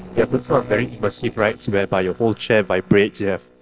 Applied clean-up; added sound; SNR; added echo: neural separator model SepFormer DNS4.